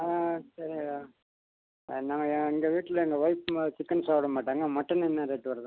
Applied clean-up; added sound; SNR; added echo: none; none; none; none.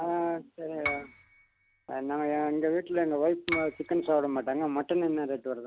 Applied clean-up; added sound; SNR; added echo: none; Piano; 11 dB; none.